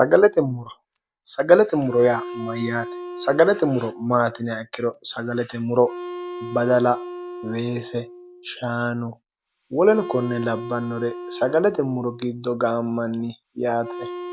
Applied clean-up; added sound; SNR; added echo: none; Wind instrument, woodwind instrument; 13 dB; none.